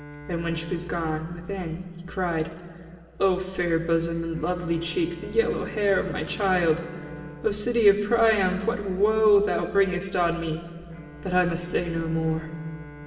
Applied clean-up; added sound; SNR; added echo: none; Bowed string instrument; 19 dB; reverberation time 2.7 s.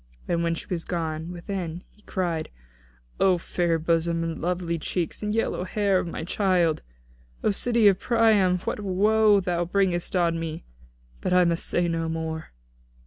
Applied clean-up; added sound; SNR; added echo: none; none; none; none.